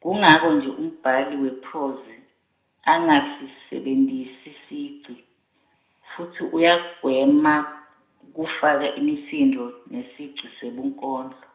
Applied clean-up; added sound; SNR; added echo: none; none; none; reverberation time 0.5 s.